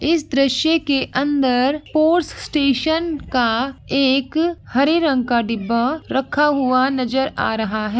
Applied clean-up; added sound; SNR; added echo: none; none; none; none.